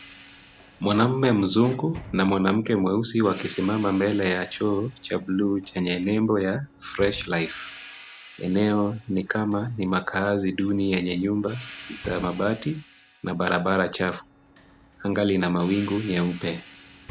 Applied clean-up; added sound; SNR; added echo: none; Hi-hat + Sliding door / Slam; 19 dB; none.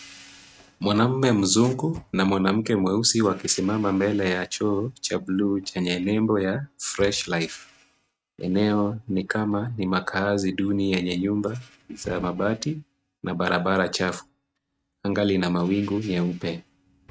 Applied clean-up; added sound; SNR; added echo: neural mask model RNNoise.